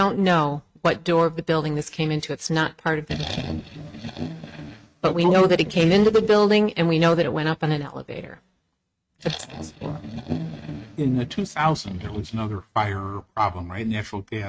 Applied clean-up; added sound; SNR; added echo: neural mask model RNNoise.